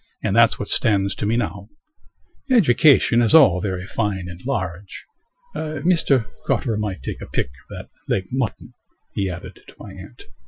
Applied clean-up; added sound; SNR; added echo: classical method Wiener filter.